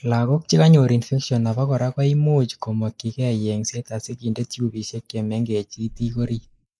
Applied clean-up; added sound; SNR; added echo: neural mask model Resemble Enhance denoiser.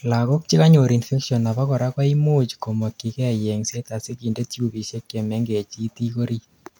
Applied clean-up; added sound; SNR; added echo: none; none; none; none.